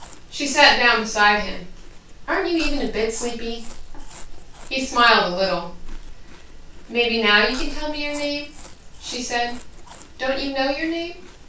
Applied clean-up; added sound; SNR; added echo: none; Chewing, mastication; 14 dB; reverberation time 0.3 s.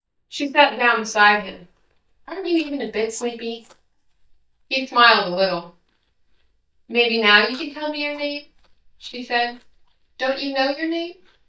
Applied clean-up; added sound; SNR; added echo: neural mask model DeepFilterNet 3.